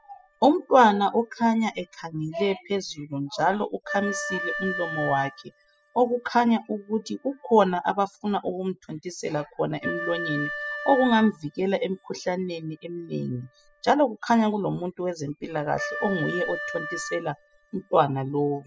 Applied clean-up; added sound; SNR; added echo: classical method spectral subtraction.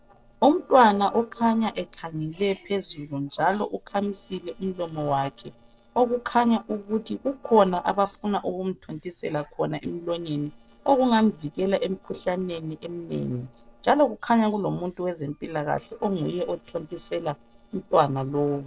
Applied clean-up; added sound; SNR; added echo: neural separator model SepFormer DNS4.